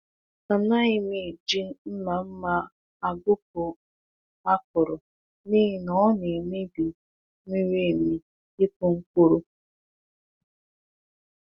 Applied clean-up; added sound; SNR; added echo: none; none; none; none.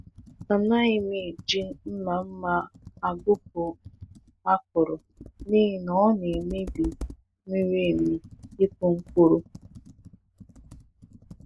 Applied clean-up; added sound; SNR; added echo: none; Computer keyboard; 18 dB; none.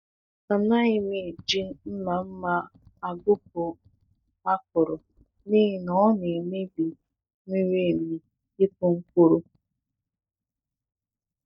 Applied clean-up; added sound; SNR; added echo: neural mask model DeepFilterNet 3.